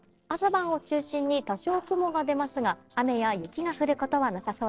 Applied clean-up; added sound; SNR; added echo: neural separator model SepFormer DNS4.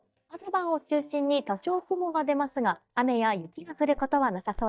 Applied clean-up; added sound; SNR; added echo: neural mask model DeepFilterNet 3.